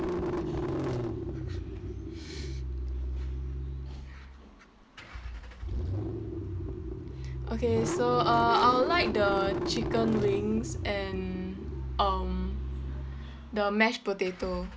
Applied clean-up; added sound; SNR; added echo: none; Engine starting / Car; 2 dB; none.